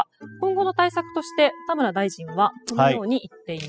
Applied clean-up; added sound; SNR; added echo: classical method spectral subtraction.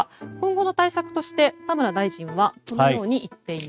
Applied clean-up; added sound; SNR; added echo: neural mask model RNNoise.